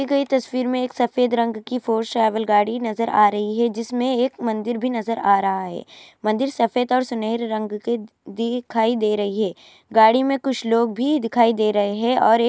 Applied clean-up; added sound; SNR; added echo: none; none; none; none.